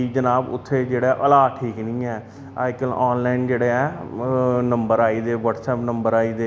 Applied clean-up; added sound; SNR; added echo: none; none; none; none.